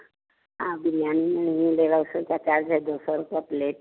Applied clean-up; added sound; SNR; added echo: none; none; none; none.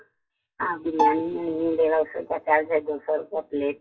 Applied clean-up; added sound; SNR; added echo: classical method WPE with log-MMSE.